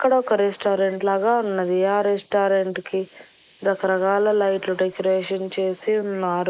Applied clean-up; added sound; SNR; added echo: neural mask model Resemble Enhance denoiser.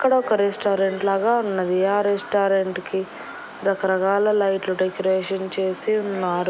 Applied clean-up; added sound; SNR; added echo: none; none; none; none.